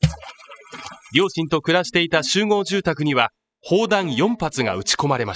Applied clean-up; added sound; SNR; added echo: classical method spectral subtraction.